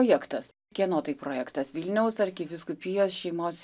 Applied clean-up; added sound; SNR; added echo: none; none; none; none.